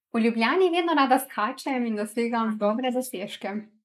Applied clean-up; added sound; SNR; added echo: neural mask model Resemble Enhance denoiser.